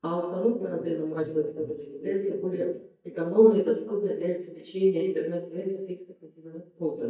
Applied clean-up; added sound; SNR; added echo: neural mask model DeepFilterNet 3.